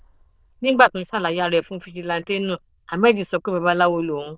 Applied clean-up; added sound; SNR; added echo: neural diffusion model UNIVERSE++.